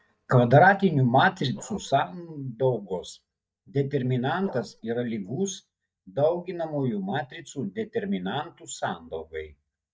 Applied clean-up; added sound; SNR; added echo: neural mask model DeepFilterNet 3.